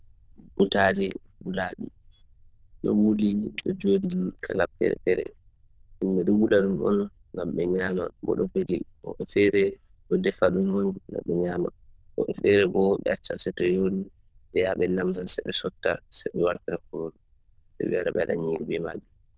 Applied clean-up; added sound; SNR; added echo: neural diffusion model UNIVERSE++.